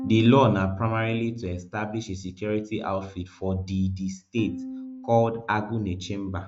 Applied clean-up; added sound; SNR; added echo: neural mask model RNNoise.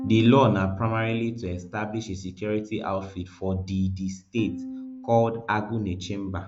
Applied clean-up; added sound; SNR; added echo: none; Bowed string instrument; 16 dB; none.